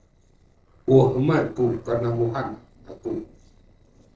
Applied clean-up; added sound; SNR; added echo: neural separator model SepFormer DNS4.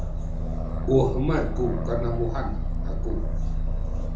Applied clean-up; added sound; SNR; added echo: none; Aircraft; -3 dB; reverberation time 0.6 s.